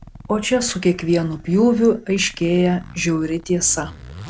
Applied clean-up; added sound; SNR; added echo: none; Zipper (clothing); 20 dB; none.